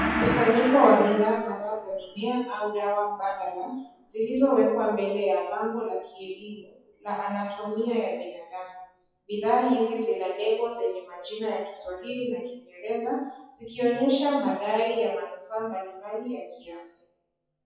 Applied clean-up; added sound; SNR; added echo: classical method WPE with log-MMSE.